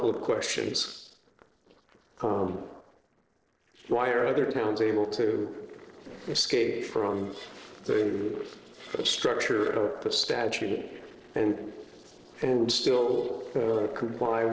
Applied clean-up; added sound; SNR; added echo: neural separator model SepFormer DNS4.